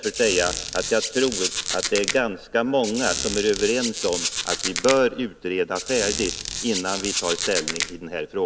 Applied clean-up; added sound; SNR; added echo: none; Squeak; 5 dB; none.